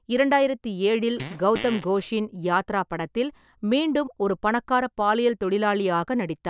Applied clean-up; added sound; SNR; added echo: none; Fart; 13 dB; none.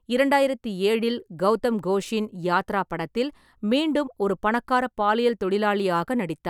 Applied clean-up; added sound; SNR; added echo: none; none; none; none.